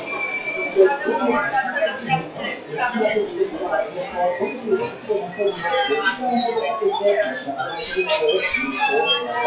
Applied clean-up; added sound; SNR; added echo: classical method WPE with log-MMSE.